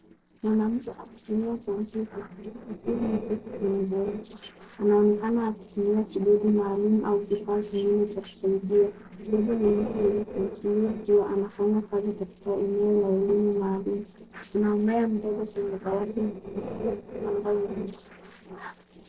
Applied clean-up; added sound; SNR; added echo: neural separator model SepFormer DNS4.